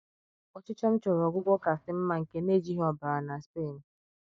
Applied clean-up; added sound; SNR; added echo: neural mask model DeepFilterNet 3.